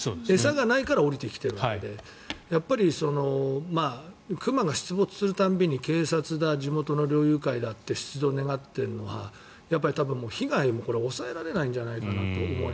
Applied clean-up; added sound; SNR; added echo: none; none; none; none.